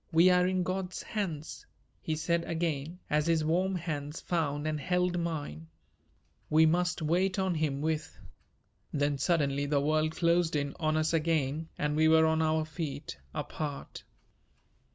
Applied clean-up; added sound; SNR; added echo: none; none; none; none.